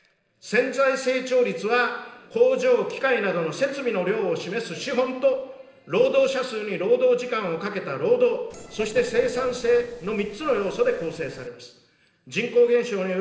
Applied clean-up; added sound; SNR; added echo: neural separator model SepFormer DNS4.